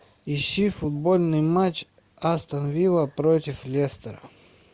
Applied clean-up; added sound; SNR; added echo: none; none; none; none.